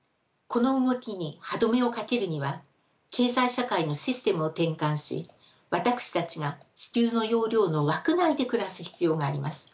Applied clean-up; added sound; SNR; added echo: none; none; none; none.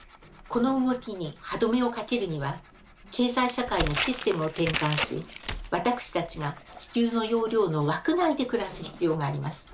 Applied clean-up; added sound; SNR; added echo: none; Tearing; 9 dB; none.